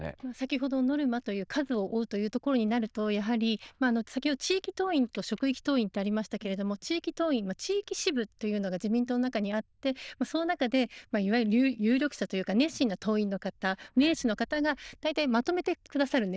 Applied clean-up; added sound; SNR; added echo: neural diffusion model UNIVERSE++.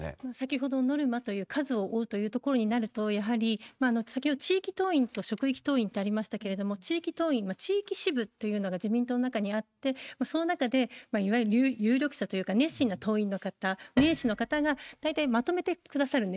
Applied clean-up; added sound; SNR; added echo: neural mask model RNNoise.